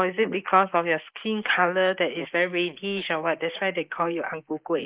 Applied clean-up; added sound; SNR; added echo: neural mask model Resemble Enhance denoiser.